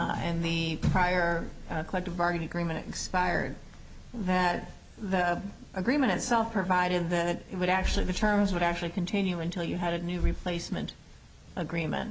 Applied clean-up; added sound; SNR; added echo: none; none; none; none.